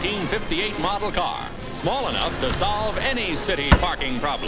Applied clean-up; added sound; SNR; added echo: none; Drawer open or close; 3 dB; none.